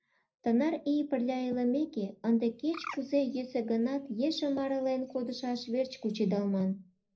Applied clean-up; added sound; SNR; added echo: neural separator model SepFormer DNS4.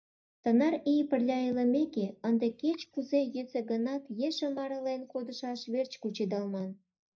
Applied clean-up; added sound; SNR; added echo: neural mask model DeepFilterNet 3.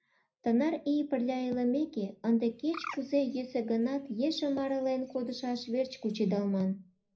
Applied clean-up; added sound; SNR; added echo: none; Bird; 19 dB; reverberation time 0.5 s.